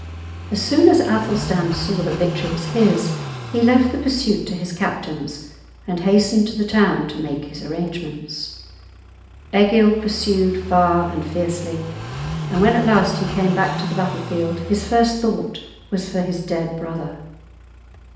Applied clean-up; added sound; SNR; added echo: none; Car passing by / Idling; 10 dB; reverberation time 0.8 s.